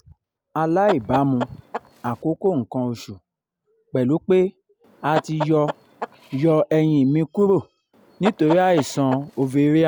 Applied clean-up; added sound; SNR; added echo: none; Chicken, rooster; 10 dB; none.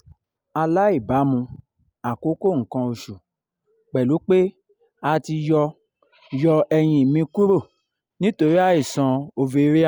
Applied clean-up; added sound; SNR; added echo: none; none; none; none.